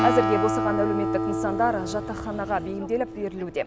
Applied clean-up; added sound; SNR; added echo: none; Acoustic guitar; 1 dB; none.